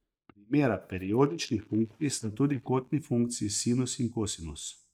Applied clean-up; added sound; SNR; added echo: neural mask model DeepFilterNet 3.